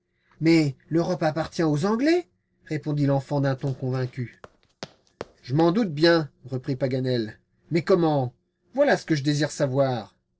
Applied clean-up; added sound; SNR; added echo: neural separator model SepFormer DNS4.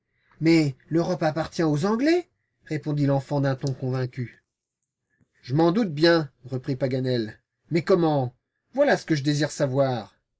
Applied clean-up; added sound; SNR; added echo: neural mask model Resemble Enhance denoiser.